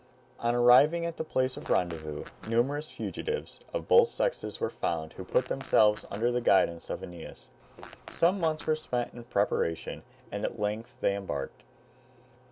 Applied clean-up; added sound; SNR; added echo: none; Fart; 19 dB; none.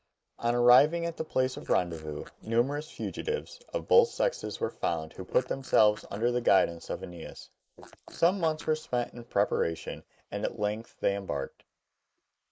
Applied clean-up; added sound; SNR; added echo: neural mask model Resemble Enhance denoiser.